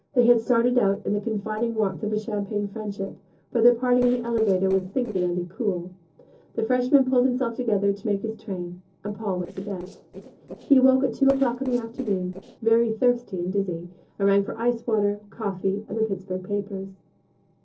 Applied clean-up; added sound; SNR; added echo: neural separator model SepFormer DNS4.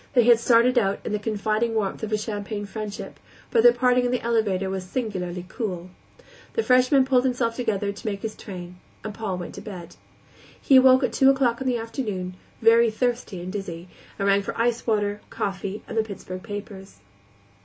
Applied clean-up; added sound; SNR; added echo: none; none; none; none.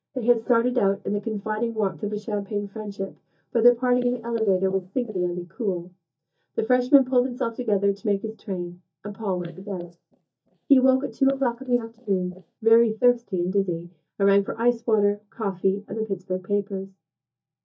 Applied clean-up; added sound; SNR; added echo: neural mask model DeepFilterNet 3.